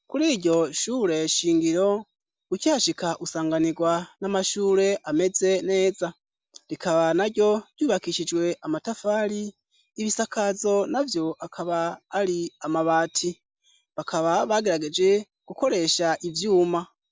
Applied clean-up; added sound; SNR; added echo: none; none; none; none.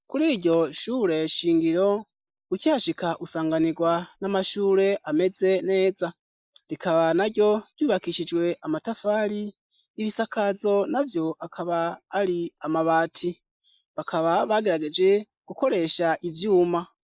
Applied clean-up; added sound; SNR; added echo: neural mask model Resemble Enhance denoiser.